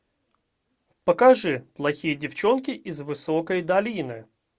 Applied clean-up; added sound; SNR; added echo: none; none; none; none.